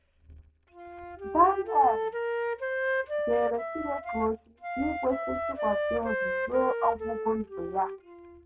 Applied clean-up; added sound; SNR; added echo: none; Wind instrument, woodwind instrument; 2 dB; none.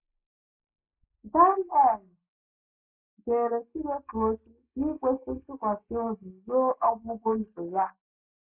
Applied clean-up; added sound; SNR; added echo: neural mask model Resemble Enhance denoiser.